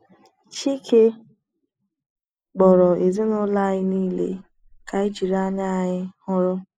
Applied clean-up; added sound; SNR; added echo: neural mask model Resemble Enhance denoiser.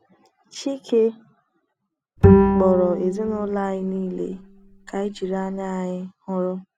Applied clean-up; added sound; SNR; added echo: none; Bowed string instrument; -4 dB; none.